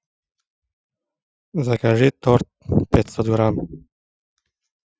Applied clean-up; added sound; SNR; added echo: classical method Wiener filter.